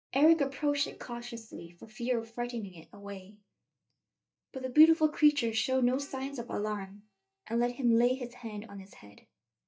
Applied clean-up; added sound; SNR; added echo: neural mask model DeepFilterNet 3.